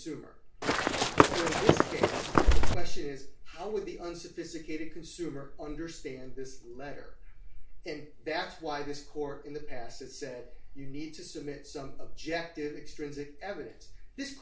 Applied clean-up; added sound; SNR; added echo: none; Run; -4 dB; reverberation time 0.3 s.